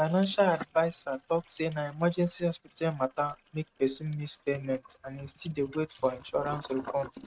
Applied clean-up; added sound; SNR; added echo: neural mask model RNNoise.